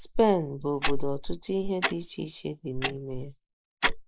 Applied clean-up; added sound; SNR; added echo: neural mask model Resemble Enhance denoiser.